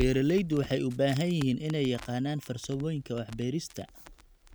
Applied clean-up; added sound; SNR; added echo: none; Crackle; 14 dB; none.